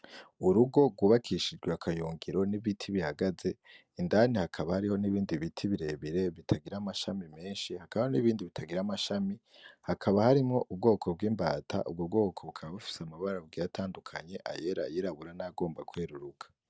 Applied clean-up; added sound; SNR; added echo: none; none; none; none.